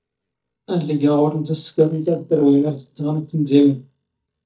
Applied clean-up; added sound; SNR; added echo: neural mask model DeepFilterNet 3.